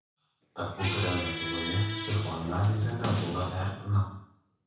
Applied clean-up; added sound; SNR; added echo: none; Squeak; 7 dB; reverberation time 0.7 s.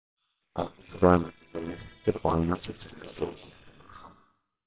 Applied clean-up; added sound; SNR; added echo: neural separator model SepFormer WHAMR!.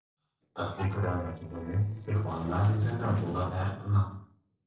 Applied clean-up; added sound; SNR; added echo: neural separator model SepFormer DNS4.